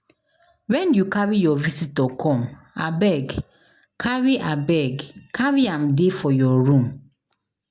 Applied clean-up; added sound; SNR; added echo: none; none; none; none.